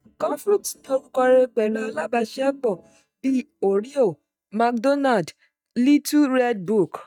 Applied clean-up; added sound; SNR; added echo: neural mask model DeepFilterNet 3.